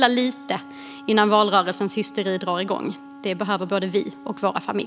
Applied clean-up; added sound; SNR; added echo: none; Wind instrument, woodwind instrument; 18 dB; none.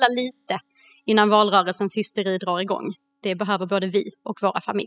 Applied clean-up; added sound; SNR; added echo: classical method spectral subtraction.